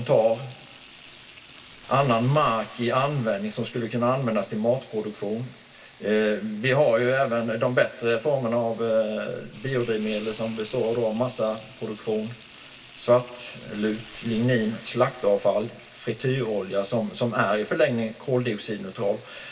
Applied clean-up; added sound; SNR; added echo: none; Frying (food); 20 dB; reverberation time 0.1 s.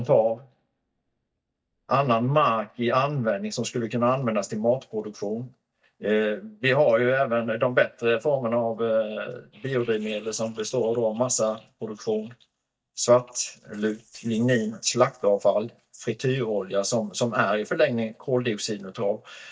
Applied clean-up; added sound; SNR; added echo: neural mask model DeepFilterNet 3.